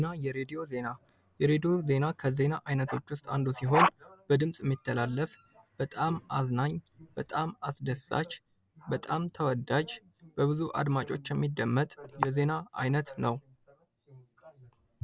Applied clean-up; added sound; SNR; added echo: none; none; none; none.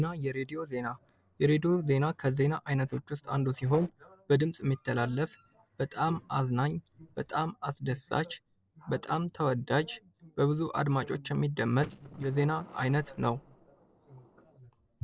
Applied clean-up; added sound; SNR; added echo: neural separator model SepFormer DNS4.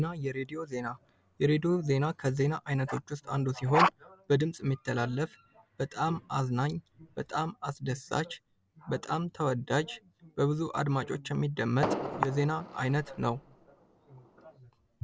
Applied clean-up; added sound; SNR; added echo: none; Fireworks; 8 dB; none.